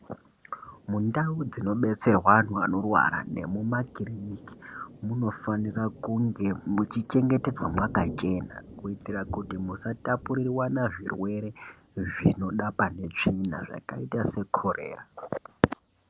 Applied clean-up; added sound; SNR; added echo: none; Thunder; 18 dB; none.